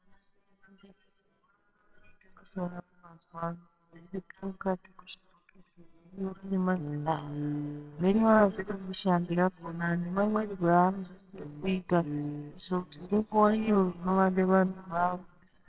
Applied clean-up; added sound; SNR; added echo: neural separator model SepFormer WHAMR!.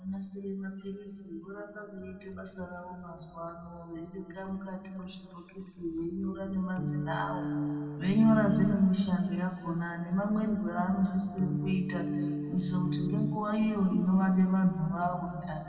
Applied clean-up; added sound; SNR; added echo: none; Organ; 2 dB; reverberation time 2.0 s.